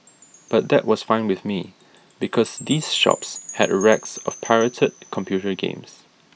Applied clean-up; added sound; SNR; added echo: none; Wind chime; 18 dB; none.